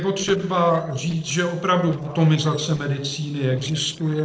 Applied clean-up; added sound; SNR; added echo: neural separator model SepFormer DNS4.